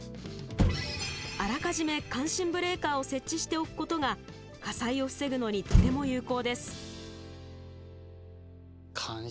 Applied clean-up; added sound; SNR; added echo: none; Motor vehicle (road); 2 dB; none.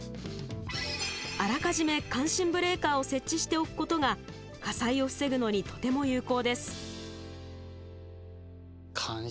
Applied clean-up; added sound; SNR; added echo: none; none; none; none.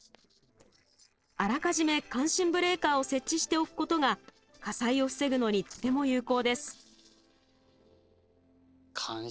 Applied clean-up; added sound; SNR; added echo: neural separator model SepFormer DNS4.